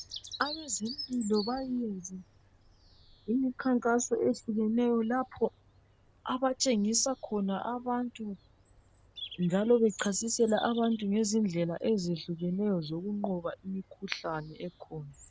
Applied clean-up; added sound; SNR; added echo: none; Bird vocalization, bird call, bird song; 19 dB; none.